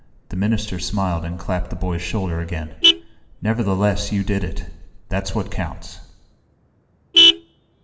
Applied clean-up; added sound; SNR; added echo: none; Vehicle horn, car horn, honking; 1 dB; reverberation time 1.0 s.